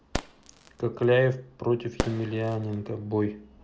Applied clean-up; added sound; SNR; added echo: none; Fireworks; 10 dB; none.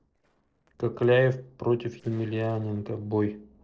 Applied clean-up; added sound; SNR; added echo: neural separator model SepFormer DNS4.